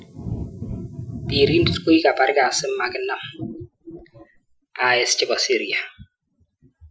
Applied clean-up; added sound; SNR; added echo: classical method Wiener filter.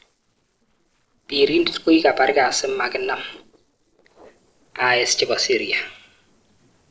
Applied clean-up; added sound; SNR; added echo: neural separator model SepFormer DNS4.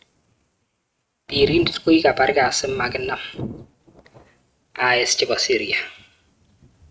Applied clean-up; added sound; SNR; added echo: neural mask model RNNoise.